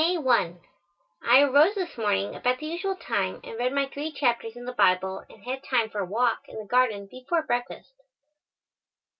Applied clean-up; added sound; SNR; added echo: none; none; none; none.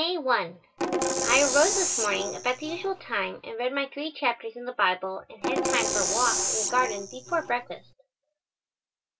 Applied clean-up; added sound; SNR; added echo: none; Percussion; 0 dB; none.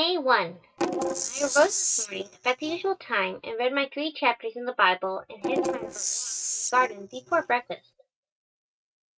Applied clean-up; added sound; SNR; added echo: neural mask model RNNoise.